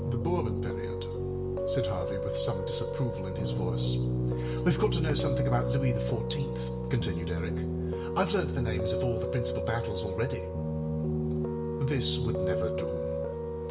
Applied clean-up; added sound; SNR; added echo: none; Piano; -3 dB; reverberation time 0.7 s.